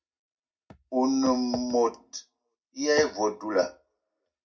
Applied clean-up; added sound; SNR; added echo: none; none; none; reverberation time 0.4 s.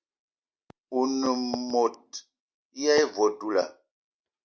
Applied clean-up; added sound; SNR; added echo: none; none; none; none.